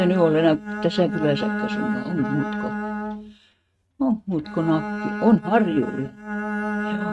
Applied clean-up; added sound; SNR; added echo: neural mask model RNNoise.